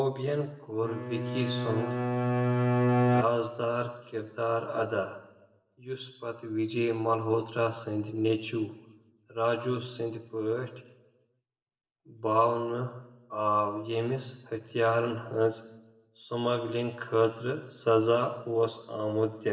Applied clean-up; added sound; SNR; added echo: none; Bowed string instrument; -3 dB; reverberation time 1.0 s.